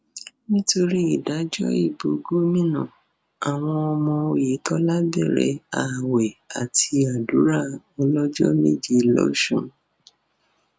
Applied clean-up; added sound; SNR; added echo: none; none; none; none.